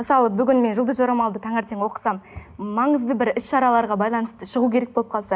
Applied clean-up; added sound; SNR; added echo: none; none; none; none.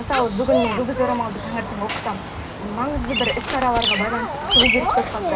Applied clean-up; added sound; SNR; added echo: none; Bird vocalization, bird call, bird song; 0 dB; reverberation time 0.2 s.